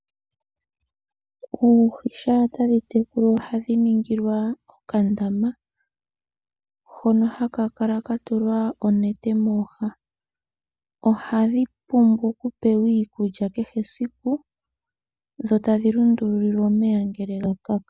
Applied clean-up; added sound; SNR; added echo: none; none; none; none.